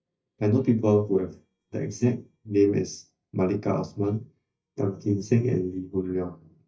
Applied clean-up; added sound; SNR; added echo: neural mask model DeepFilterNet 3.